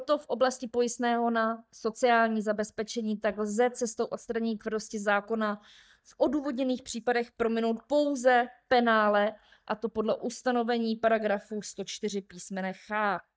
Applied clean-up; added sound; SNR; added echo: neural mask model DeepFilterNet 3.